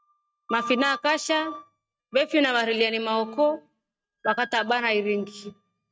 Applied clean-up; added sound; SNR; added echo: neural mask model RNNoise.